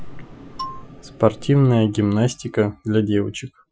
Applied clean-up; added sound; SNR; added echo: classical method Wiener filter.